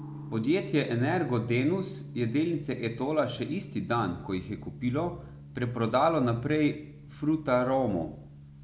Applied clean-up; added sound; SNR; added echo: none; Gong; 15 dB; none.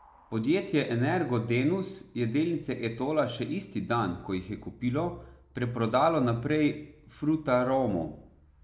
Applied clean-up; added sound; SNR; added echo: none; none; none; none.